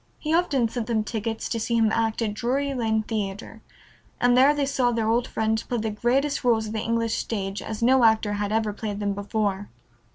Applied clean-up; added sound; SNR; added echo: none; none; none; none.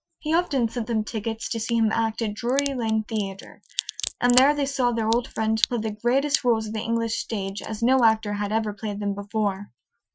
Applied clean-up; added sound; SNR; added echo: classical method Wiener filter.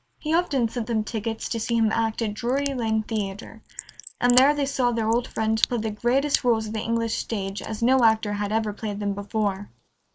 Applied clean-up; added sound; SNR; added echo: neural mask model Resemble Enhance denoiser.